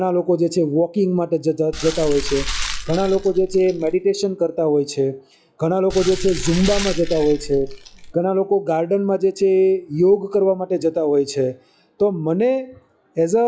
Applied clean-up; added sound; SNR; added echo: classical method log-MMSE.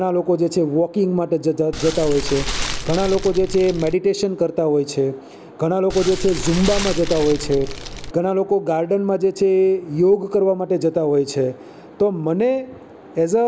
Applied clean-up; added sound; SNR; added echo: none; Fire; 6 dB; none.